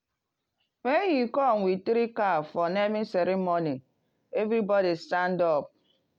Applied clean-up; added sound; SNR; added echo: none; none; none; none.